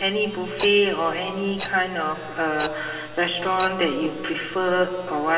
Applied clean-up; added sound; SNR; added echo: none; Tick-tock; 17 dB; reverberation time 2.0 s.